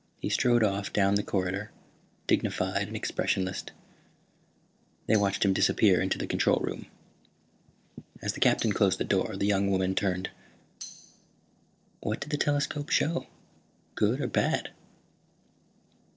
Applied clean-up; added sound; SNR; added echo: neural separator model SepFormer DNS4.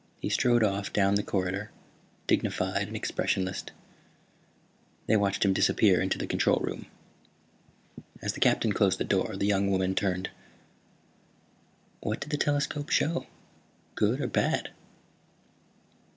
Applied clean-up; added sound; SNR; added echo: none; none; none; none.